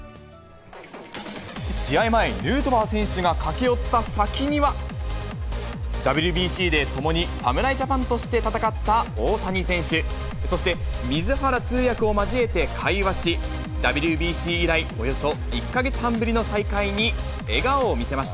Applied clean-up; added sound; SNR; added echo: none; none; none; none.